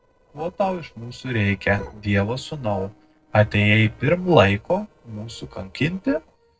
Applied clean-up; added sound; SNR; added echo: neural separator model SepFormer DNS4.